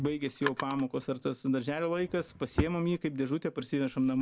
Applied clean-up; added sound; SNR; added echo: none; Drawer open or close; 10 dB; none.